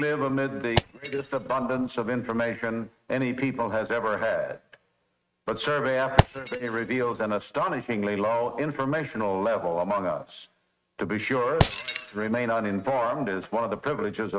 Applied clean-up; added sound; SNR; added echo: neural mask model RNNoise.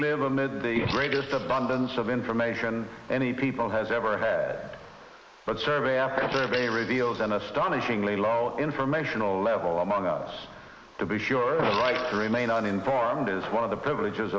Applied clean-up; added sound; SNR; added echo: neural mask model Resemble Enhance denoiser.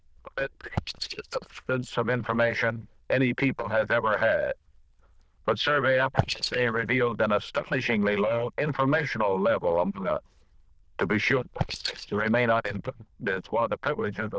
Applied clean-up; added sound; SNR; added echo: neural diffusion model UNIVERSE++.